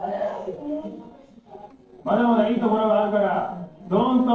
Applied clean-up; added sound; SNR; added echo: neural separator model SepFormer DNS4.